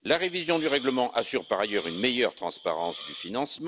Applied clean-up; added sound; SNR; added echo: none; Hiss; 16 dB; none.